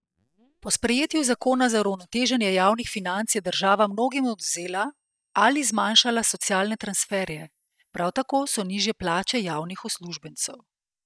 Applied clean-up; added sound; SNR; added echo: neural mask model DeepFilterNet 3.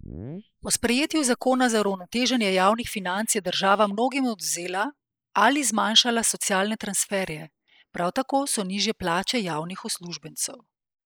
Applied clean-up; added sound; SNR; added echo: neural mask model Resemble Enhance denoiser.